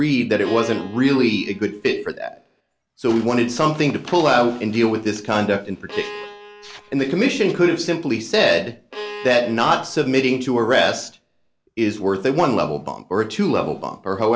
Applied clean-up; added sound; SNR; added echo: none; Bowed string instrument; 17 dB; none.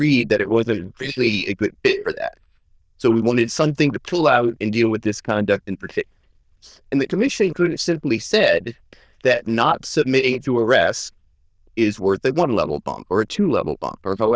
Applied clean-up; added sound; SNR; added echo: neural diffusion model UNIVERSE++.